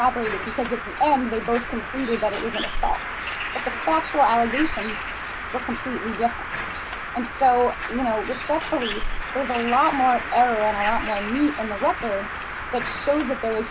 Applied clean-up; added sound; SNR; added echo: none; Bird; 5 dB; none.